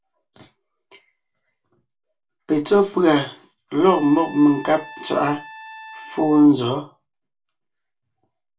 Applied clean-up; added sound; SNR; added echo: none; Trumpet; 18 dB; reverberation time 0.2 s.